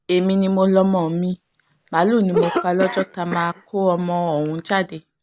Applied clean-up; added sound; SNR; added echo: none; Cough; 9 dB; none.